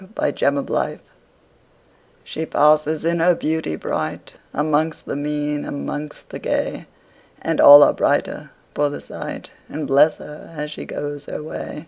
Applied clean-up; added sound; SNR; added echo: none; none; none; none.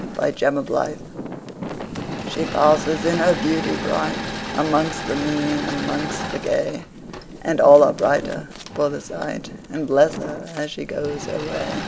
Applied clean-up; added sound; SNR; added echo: none; Wind + Engine / Mechanisms; 9 dB; none.